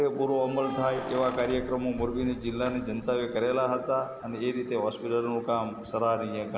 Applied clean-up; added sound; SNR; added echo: none; Keys jangling; 16 dB; none.